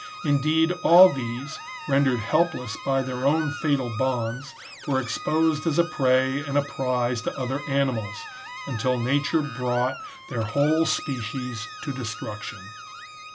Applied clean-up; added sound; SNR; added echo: none; Screech + Bowed string instrument; 13 dB; none.